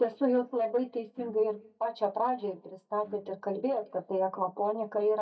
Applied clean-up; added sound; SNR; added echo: neural mask model DeepFilterNet 3.